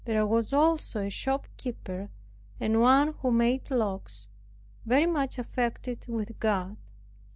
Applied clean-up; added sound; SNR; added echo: none; none; none; none.